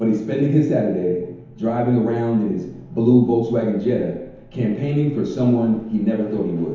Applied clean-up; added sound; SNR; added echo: none; none; none; reverberation time 1.0 s.